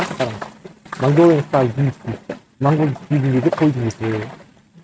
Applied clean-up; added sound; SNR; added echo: neural mask model RNNoise.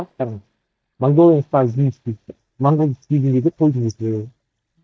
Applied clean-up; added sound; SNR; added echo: neural mask model DeepFilterNet 3.